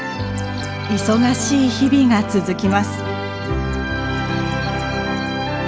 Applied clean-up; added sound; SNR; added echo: none; none; none; none.